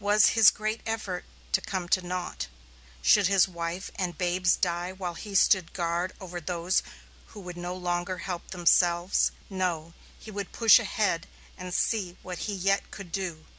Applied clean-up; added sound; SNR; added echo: none; none; none; none.